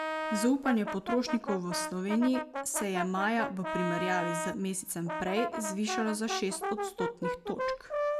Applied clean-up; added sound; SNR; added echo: none; Brass instrument; 4 dB; none.